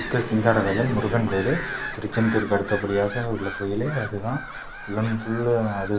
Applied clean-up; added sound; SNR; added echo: none; Gull, seagull / Bird vocalization, bird call, bird song; 10 dB; none.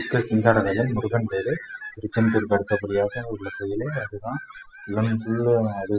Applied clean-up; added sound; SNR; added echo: classical method spectral subtraction.